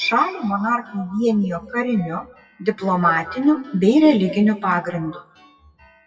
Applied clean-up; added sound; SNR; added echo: classical method WPE with log-MMSE.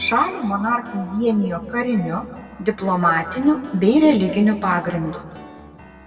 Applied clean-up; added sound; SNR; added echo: none; Piano; 20 dB; reverberation time 1.6 s.